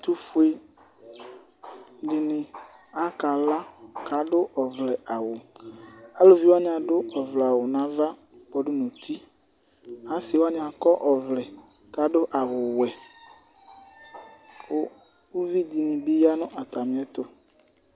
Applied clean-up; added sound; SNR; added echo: none; none; none; none.